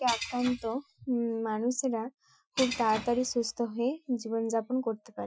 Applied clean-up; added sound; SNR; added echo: classical method Wiener filter.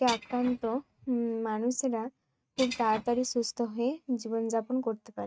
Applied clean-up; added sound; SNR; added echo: neural mask model RNNoise.